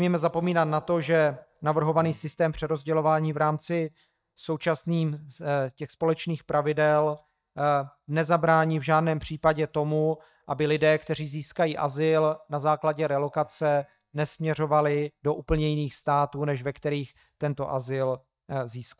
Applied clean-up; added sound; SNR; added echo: neural mask model DeepFilterNet 3.